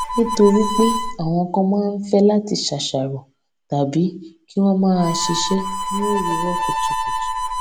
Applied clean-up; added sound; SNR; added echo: none; Harmonica; 6 dB; none.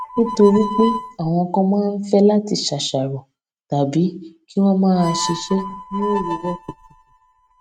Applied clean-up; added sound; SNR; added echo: neural mask model RNNoise.